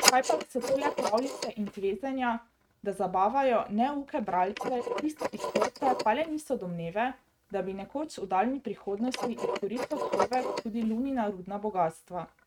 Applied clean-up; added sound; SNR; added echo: neural mask model RNNoise.